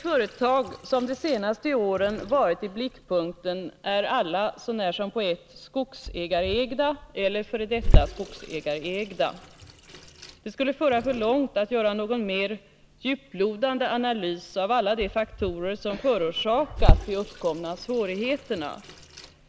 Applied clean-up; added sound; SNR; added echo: none; Sink (filling or washing) / Water tap, faucet; 3 dB; none.